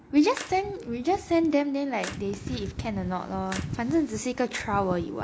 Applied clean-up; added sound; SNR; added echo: none; Splash, splatter; 18 dB; none.